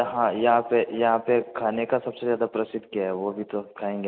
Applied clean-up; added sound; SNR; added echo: none; none; none; none.